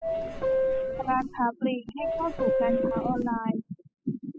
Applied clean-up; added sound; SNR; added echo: classical method spectral subtraction.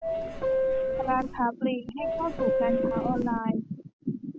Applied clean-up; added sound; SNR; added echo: none; Subway, metro, underground / Doorbell; -2 dB; none.